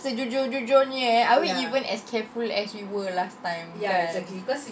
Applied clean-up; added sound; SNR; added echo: none; none; none; none.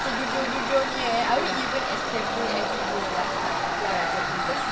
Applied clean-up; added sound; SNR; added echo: none; Tools; -3 dB; none.